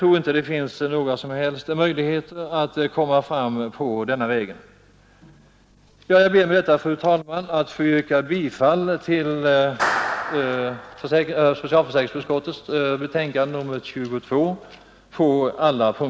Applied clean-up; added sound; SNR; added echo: none; Clapping; 9 dB; none.